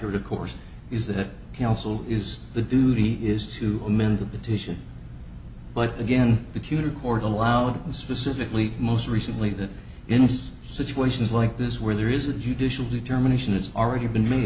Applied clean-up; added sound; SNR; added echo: none; none; none; none.